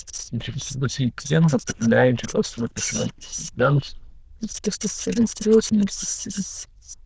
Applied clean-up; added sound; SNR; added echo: neural diffusion model UNIVERSE++.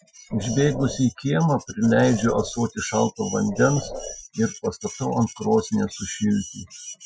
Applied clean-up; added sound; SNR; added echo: classical method Wiener filter.